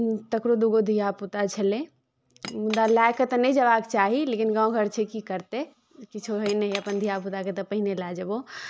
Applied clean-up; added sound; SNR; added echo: none; Cutlery, silverware / Chink, clink; 18 dB; none.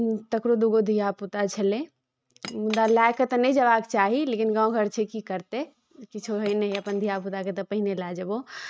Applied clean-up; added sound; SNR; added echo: neural mask model RNNoise.